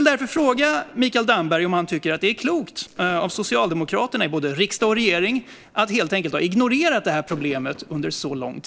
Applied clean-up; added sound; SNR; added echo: neural separator model SepFormer DNS4.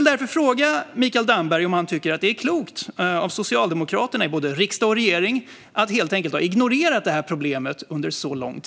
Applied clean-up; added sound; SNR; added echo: none; none; none; none.